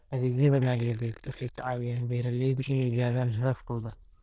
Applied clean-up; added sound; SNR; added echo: neural diffusion model UNIVERSE++.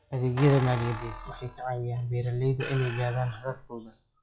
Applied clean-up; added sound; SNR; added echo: classical method log-MMSE.